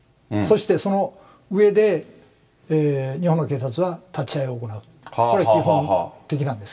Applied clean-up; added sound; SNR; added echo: none; none; none; reverberation time 0.2 s.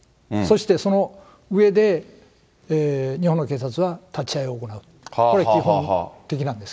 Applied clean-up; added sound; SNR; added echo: none; none; none; none.